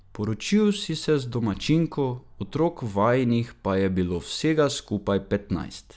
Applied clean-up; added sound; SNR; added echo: none; none; none; none.